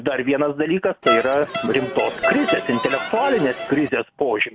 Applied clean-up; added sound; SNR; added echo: none; Crowd; 3 dB; none.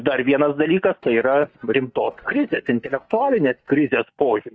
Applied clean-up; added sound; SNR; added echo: neural mask model DeepFilterNet 3.